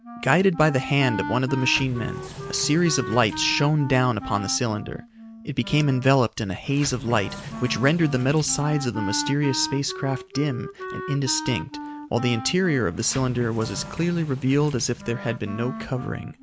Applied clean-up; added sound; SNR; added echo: none; Sliding door + Wind instrument, woodwind instrument; 11 dB; none.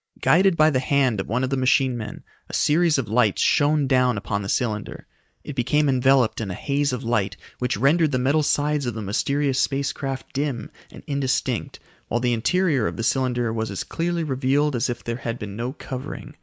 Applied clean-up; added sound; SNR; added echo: none; none; none; none.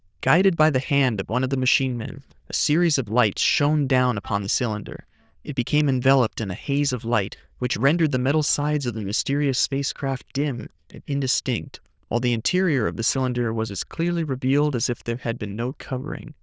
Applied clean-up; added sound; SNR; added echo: neural diffusion model UNIVERSE++.